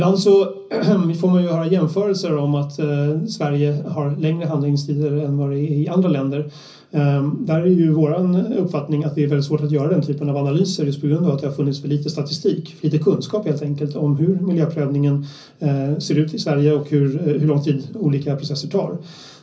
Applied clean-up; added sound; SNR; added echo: none; none; none; reverberation time 0.5 s.